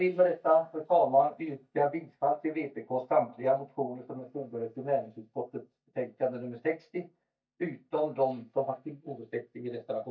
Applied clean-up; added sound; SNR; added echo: neural mask model DeepFilterNet 3.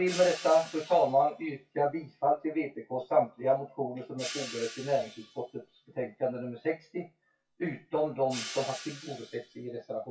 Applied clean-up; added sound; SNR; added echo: classical method WPE with log-MMSE.